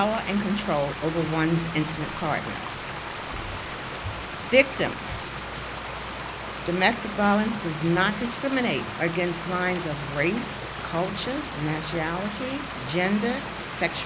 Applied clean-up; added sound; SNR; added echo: none; Stream; 7 dB; none.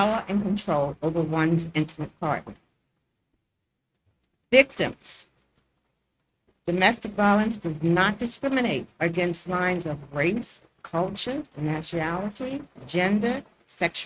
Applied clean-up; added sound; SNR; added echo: neural mask model RNNoise.